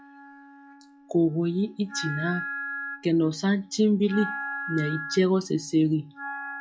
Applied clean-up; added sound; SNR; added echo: classical method log-MMSE.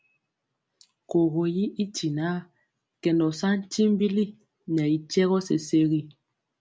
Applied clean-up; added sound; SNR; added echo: none; none; none; none.